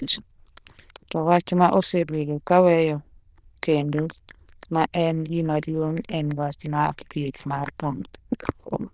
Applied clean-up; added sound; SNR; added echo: neural diffusion model UNIVERSE++.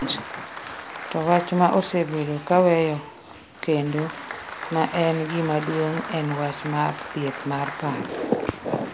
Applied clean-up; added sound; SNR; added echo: none; Applause; 12 dB; none.